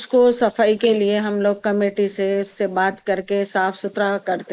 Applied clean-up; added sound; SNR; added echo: neural mask model Resemble Enhance denoiser.